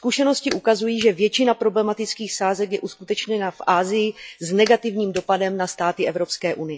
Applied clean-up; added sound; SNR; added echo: classical method log-MMSE.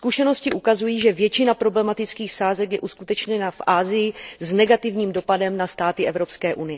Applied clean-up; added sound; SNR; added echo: neural separator model SepFormer DNS4.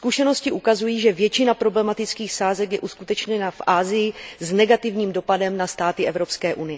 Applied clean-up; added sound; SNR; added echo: none; none; none; none.